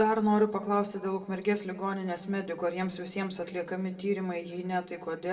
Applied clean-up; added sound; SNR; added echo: none; none; none; reverberation time 1.4 s.